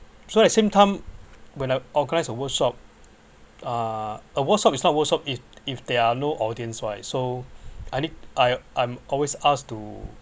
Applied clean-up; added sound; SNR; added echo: none; none; none; none.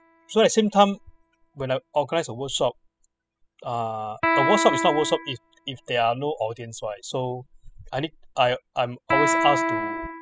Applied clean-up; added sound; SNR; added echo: classical method spectral subtraction.